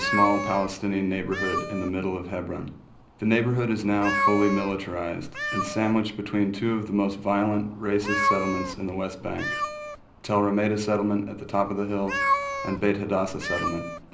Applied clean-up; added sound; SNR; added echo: none; Meow; 5 dB; reverberation time 0.5 s.